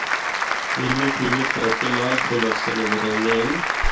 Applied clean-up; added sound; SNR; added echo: none; Applause; -2 dB; reverberation time 0.3 s.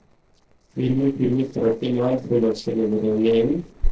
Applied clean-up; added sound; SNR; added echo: neural separator model SepFormer DNS4.